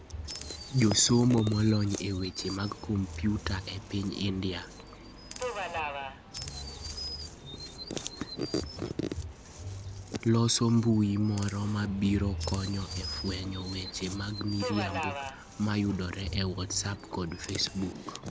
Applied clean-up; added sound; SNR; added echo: none; Chirp, tweet + Subway, metro, underground; 11 dB; none.